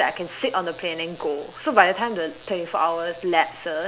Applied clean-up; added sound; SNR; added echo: none; none; none; none.